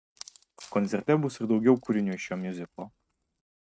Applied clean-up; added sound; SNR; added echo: neural mask model RNNoise.